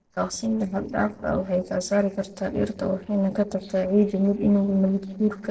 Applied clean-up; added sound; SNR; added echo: neural separator model SepFormer DNS4.